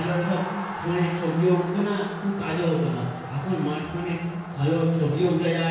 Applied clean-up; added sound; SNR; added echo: none; Crowd; 12 dB; reverberation time 1.0 s.